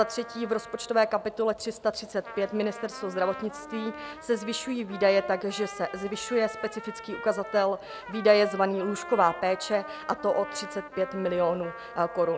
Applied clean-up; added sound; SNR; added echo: none; Trumpet; 14 dB; none.